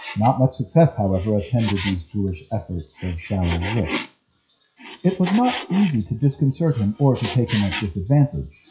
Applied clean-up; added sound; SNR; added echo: classical method WPE with log-MMSE.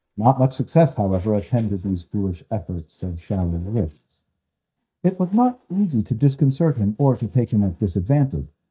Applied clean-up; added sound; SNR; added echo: neural mask model DeepFilterNet 3.